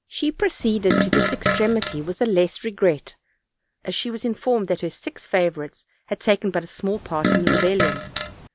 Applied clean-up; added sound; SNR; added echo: none; Fart; -1 dB; none.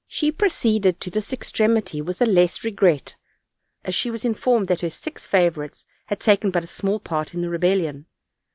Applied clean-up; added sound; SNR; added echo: none; none; none; none.